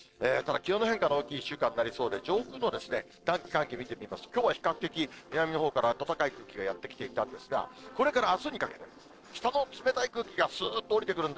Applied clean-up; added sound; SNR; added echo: neural separator model SepFormer DNS4.